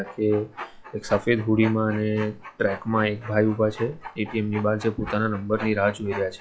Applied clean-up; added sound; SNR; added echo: classical method log-MMSE.